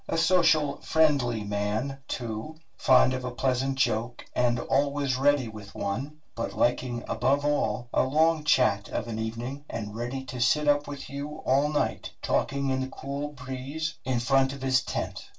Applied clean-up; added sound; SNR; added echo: none; none; none; reverberation time 0.2 s.